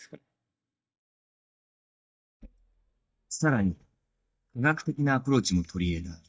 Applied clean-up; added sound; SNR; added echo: neural mask model DeepFilterNet 3.